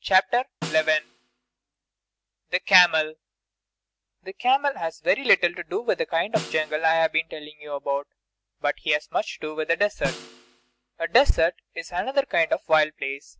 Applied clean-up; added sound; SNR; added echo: none; Snare drum; 15 dB; none.